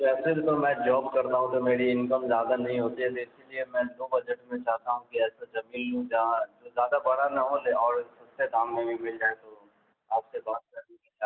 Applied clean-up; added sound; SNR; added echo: none; none; none; none.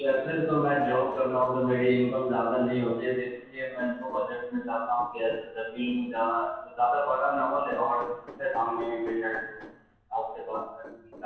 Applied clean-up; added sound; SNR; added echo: neural separator model SepFormer DNS4.